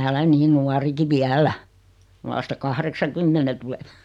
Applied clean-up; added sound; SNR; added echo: none; none; none; none.